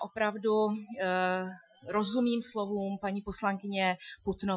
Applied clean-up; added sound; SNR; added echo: classical method Wiener filter.